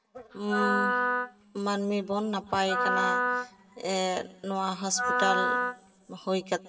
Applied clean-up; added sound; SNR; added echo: none; Wind instrument, woodwind instrument; 0 dB; reverberation time 2.2 s.